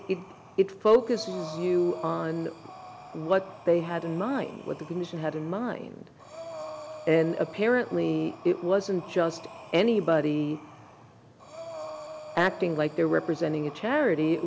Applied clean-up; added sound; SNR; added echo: none; Breathing; 16 dB; none.